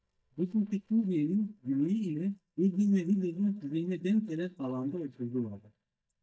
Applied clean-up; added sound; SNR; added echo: neural mask model DeepFilterNet 3.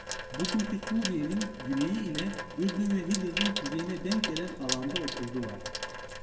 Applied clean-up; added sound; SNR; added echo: none; Sink (filling or washing) / Water tap, faucet; 5 dB; reverberation time 1.6 s.